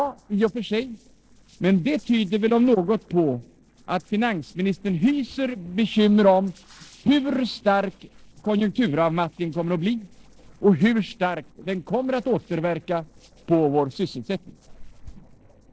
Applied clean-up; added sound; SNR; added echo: neural separator model SepFormer DNS4.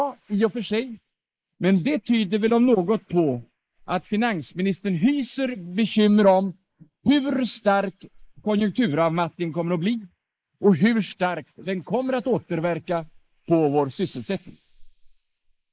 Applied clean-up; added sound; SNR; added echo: neural mask model Resemble Enhance denoiser.